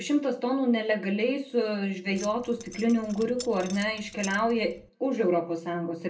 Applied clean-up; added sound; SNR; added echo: none; Keys jangling; 18 dB; reverberation time 0.3 s.